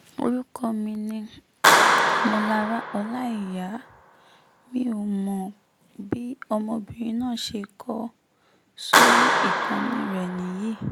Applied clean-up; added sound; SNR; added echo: none; Clapping; -3 dB; none.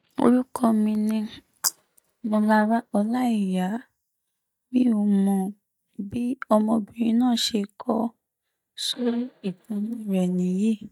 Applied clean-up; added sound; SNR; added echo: neural mask model DeepFilterNet 3.